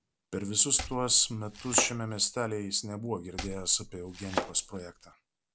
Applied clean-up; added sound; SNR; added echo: none; Domestic sounds, home sounds; 8 dB; none.